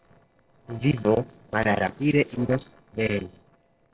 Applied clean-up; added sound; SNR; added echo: neural separator model SepFormer DNS4.